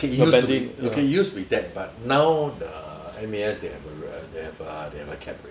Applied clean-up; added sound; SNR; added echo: none; none; none; none.